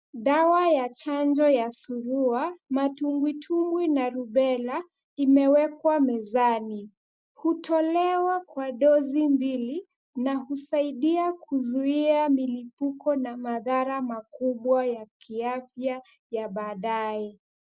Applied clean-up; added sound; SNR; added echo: none; none; none; none.